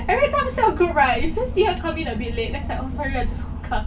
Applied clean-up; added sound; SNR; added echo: none; Engine / Boat, Water vehicle; 5 dB; reverberation time 0.2 s.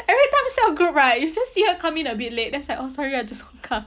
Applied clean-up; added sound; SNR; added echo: none; none; none; none.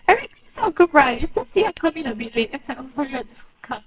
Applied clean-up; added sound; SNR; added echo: neural separator model SepFormer WHAMR!.